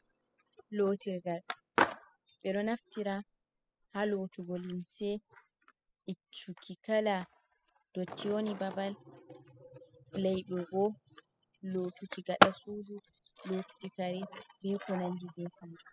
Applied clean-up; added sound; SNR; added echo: classical method spectral subtraction.